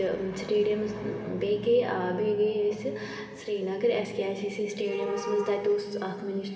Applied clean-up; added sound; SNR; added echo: none; none; none; reverberation time 2.4 s.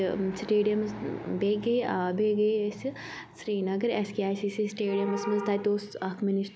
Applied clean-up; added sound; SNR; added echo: none; none; none; none.